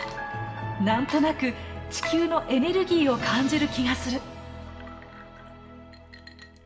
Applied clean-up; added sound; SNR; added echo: none; Water / Liquid; 19 dB; reverberation time 0.6 s.